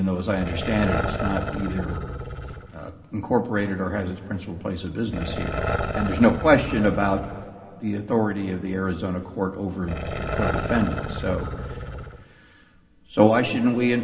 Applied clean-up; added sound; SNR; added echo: none; Growling; 7 dB; reverberation time 2.2 s.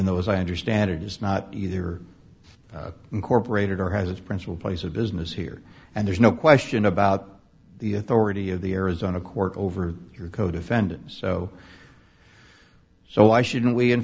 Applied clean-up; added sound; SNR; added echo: none; none; none; none.